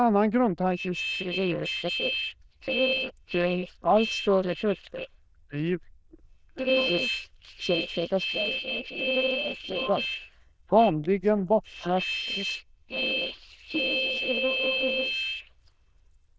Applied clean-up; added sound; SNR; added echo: neural diffusion model UNIVERSE++.